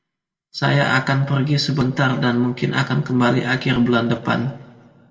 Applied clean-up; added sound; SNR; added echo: none; none; none; reverberation time 1.0 s.